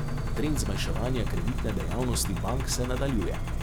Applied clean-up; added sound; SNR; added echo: none; Engine; -3 dB; none.